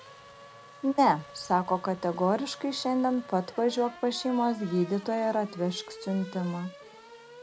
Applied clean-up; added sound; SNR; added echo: none; Race car, auto racing / Accelerating, revving, vroom; 18 dB; none.